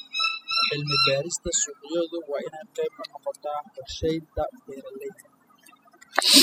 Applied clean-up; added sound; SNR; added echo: classical method spectral subtraction.